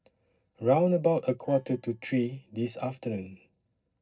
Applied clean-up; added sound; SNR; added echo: neural separator model SepFormer DNS4.